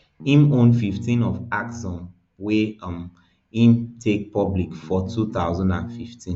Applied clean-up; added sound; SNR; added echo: none; Bass guitar; 15 dB; none.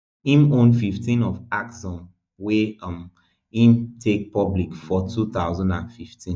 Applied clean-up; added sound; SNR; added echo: neural mask model DeepFilterNet 3.